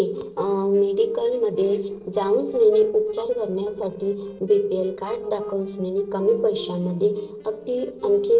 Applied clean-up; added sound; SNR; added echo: neural separator model SepFormer DNS4.